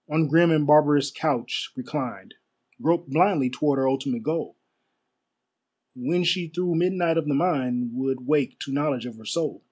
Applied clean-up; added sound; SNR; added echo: none; none; none; none.